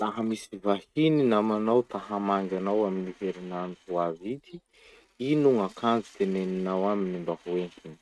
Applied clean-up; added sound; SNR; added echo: neural mask model RNNoise.